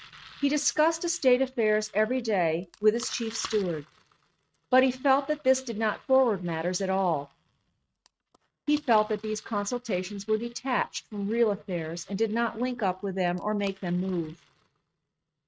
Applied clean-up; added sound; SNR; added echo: neural mask model RNNoise.